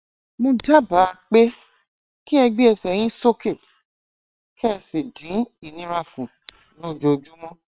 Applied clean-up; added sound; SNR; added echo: neural separator model SepFormer WHAM!.